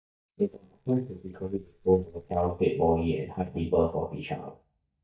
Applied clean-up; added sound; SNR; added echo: neural mask model DeepFilterNet 3.